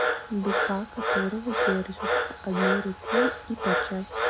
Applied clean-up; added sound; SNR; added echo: none; Frog; -3 dB; none.